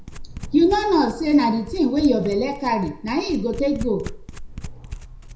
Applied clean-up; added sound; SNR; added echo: none; Domestic sounds, home sounds; 13 dB; reverberation time 0.5 s.